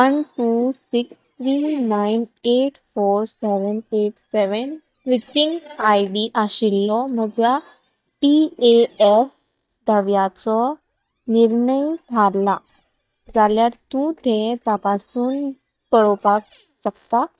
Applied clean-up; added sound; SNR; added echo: neural mask model DeepFilterNet 3.